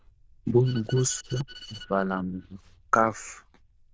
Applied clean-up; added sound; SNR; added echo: neural diffusion model UNIVERSE++.